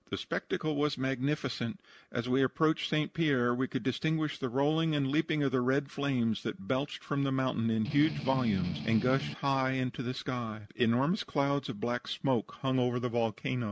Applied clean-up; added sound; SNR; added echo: none; Strum; 7 dB; none.